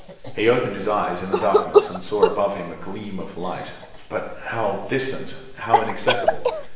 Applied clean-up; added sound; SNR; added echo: none; Cough; 0 dB; reverberation time 0.9 s.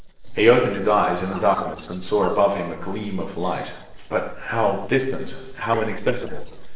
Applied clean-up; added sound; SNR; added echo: neural separator model SepFormer DNS4.